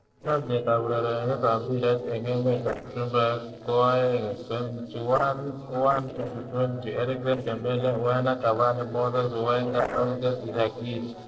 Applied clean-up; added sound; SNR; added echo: neural separator model SepFormer DNS4.